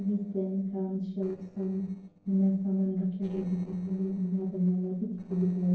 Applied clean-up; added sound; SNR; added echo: neural separator model SepFormer DNS4.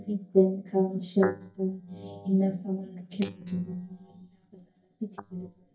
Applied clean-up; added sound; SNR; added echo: neural mask model DeepFilterNet 3.